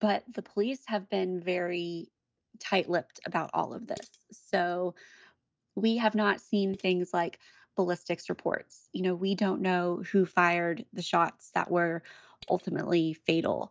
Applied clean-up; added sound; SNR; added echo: neural mask model DeepFilterNet 3.